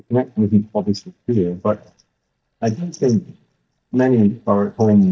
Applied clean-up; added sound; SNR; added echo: neural mask model DeepFilterNet 3.